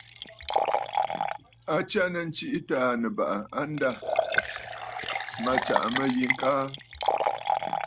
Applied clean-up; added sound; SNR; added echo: none; Liquid; 0 dB; none.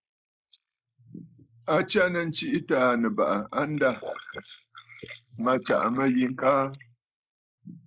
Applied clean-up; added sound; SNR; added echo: neural mask model Resemble Enhance denoiser.